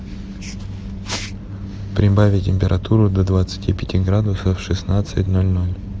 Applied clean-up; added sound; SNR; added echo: none; none; none; none.